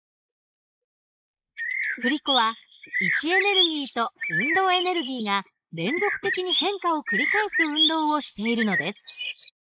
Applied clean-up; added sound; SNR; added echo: neural mask model Resemble Enhance denoiser.